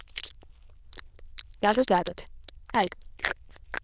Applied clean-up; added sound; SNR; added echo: neural diffusion model UNIVERSE++.